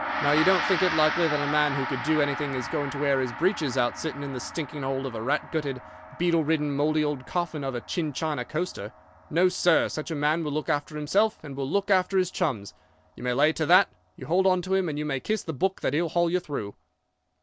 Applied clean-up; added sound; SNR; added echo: none; Gong; 10 dB; none.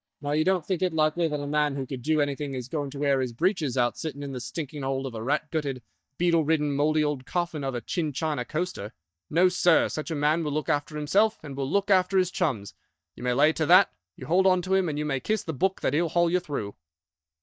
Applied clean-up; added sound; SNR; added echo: neural mask model DeepFilterNet 3.